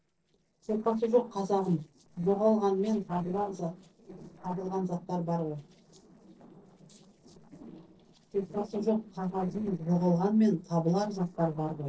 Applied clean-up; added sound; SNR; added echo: neural separator model SepFormer DNS4.